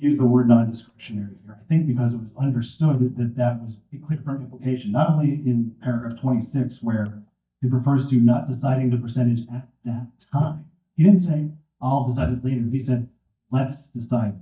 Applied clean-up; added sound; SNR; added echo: neural mask model DeepFilterNet 3.